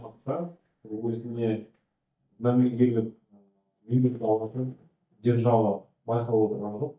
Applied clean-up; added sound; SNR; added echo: neural mask model DeepFilterNet 3.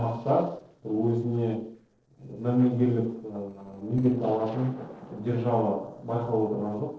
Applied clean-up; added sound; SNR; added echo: neural separator model SepFormer DNS4.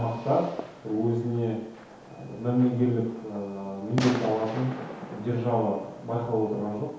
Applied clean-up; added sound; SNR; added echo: none; Fireworks; 12 dB; reverberation time 2.2 s.